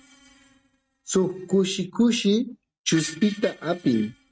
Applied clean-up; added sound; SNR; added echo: neural mask model RNNoise.